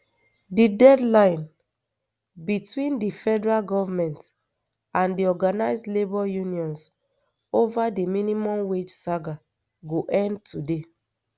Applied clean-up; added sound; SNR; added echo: none; none; none; none.